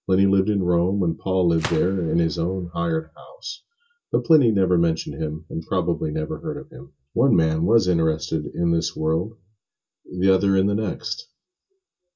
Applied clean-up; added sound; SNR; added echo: none; Gunshot, gunfire; 18 dB; reverberation time 0.2 s.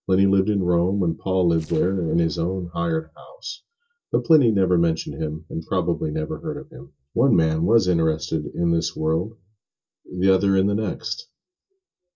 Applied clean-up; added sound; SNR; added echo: neural separator model SepFormer DNS4.